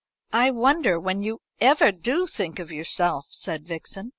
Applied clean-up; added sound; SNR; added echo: none; none; none; none.